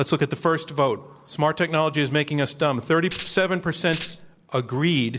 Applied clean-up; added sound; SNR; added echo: none; Tambourine; -5 dB; none.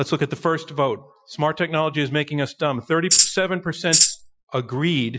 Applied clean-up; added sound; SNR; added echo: classical method Wiener filter.